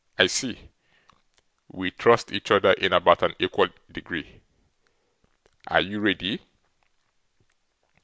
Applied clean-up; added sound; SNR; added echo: none; none; none; none.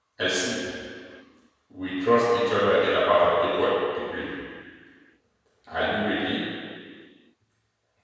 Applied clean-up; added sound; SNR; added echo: none; none; none; reverberation time 1.9 s.